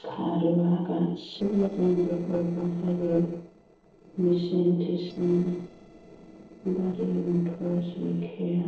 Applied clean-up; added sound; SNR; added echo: neural separator model SepFormer DNS4.